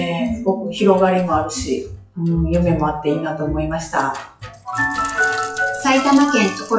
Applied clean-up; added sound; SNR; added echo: classical method WPE with log-MMSE.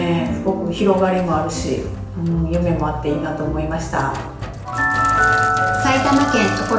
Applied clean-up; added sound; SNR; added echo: none; Sink (filling or washing); 12 dB; reverberation time 0.7 s.